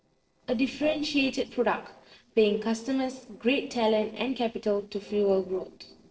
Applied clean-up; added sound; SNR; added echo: neural separator model SepFormer DNS4.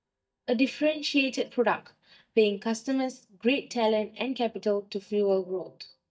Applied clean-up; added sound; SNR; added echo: neural mask model DeepFilterNet 3.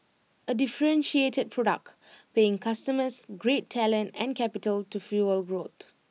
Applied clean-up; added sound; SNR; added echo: none; none; none; none.